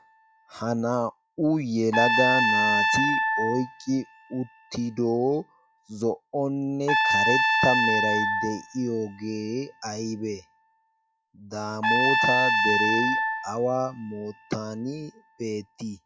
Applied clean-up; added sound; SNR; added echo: classical method log-MMSE.